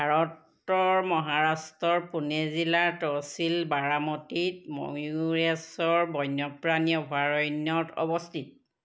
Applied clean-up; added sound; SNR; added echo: none; none; none; none.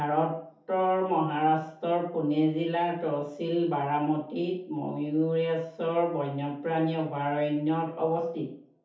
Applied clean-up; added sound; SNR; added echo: none; none; none; reverberation time 0.5 s.